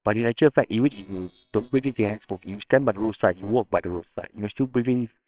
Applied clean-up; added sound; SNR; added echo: neural separator model SepFormer WHAMR!.